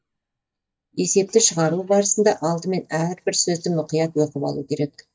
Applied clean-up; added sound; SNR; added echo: neural mask model DeepFilterNet 3.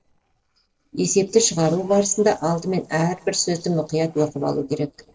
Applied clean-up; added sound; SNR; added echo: neural separator model SepFormer DNS4.